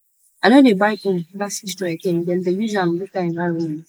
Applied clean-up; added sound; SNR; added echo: neural mask model Resemble Enhance denoiser.